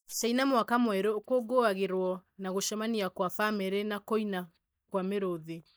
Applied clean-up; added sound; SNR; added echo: neural mask model DeepFilterNet 3.